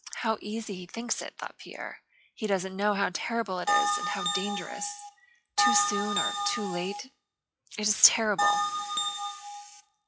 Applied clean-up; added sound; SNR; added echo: classical method log-MMSE.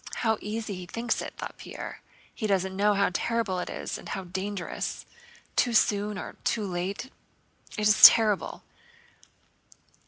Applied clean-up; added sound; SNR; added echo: none; none; none; none.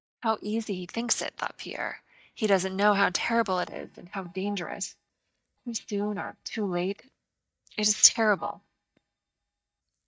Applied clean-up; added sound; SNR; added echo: neural mask model DeepFilterNet 3.